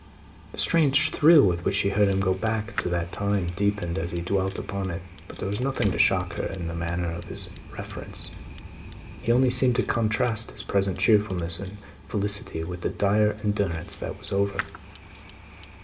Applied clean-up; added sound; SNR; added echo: none; Fire; 15 dB; reverberation time 0.3 s.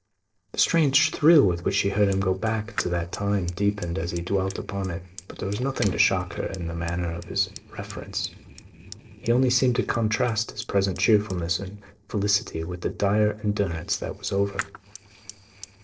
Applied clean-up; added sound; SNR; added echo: neural separator model SepFormer DNS4.